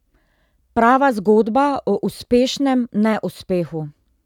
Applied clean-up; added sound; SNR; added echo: none; none; none; none.